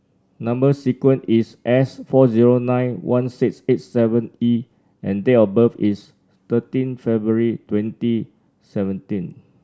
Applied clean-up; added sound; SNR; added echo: none; none; none; none.